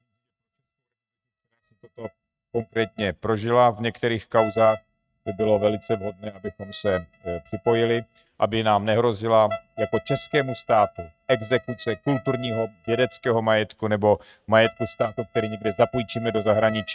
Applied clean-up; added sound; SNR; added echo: neural mask model RNNoise.